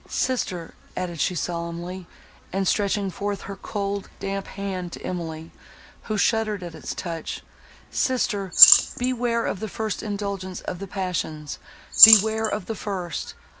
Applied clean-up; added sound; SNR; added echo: none; Rattle / Keys jangling; -4 dB; none.